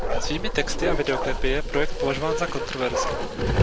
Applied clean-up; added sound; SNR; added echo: none; Bark; -3 dB; none.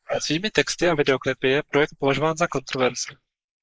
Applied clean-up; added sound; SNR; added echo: neural mask model Resemble Enhance denoiser.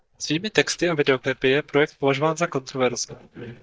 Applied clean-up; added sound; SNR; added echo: neural mask model DeepFilterNet 3.